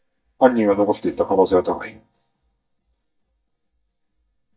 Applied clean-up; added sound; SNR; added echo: neural mask model DeepFilterNet 3.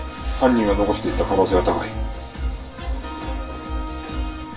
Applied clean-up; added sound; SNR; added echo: none; Bowed string instrument; 15 dB; reverberation time 0.2 s.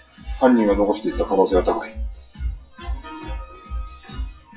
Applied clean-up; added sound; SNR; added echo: classical method WPE with log-MMSE.